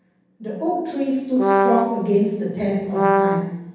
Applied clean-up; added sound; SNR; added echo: none; Brass instrument; -3 dB; reverberation time 1.1 s.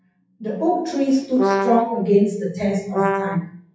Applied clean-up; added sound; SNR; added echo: classical method WPE with log-MMSE.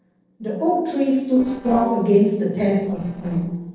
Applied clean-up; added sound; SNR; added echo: neural separator model SepFormer DNS4.